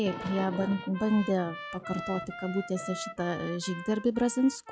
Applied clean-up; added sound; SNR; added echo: classical method log-MMSE.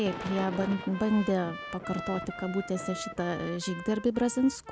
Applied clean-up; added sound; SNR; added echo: none; Trumpet + Thunder / Rain; 10 dB; none.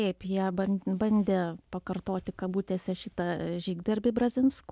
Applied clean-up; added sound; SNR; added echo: none; none; none; none.